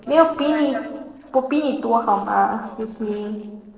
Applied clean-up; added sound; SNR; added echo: neural separator model SepFormer DNS4.